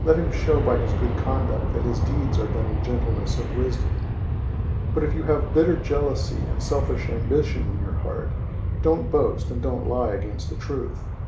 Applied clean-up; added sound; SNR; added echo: none; Aircraft; -2 dB; reverberation time 0.5 s.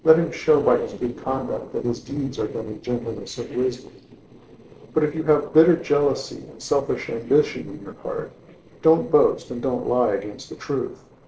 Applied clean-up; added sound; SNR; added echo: neural separator model SepFormer DNS4.